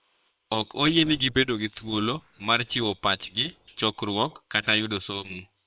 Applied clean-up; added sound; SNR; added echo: neural separator model SepFormer WHAM!.